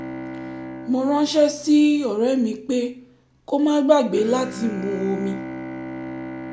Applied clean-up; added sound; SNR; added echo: none; Bowed string instrument; 13 dB; none.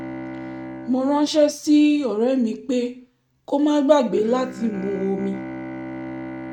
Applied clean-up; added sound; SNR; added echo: neural mask model RNNoise.